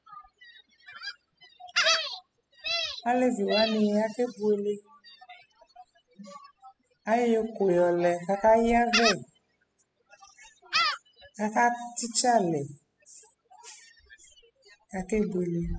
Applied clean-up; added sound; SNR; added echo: classical method spectral subtraction.